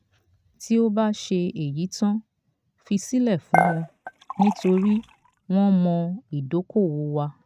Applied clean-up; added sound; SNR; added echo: neural mask model RNNoise.